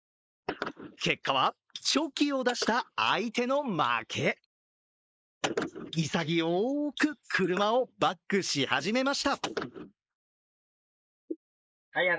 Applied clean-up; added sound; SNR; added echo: neural mask model Resemble Enhance denoiser.